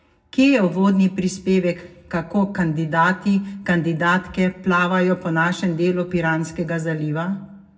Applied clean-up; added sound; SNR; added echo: none; none; none; reverberation time 0.4 s.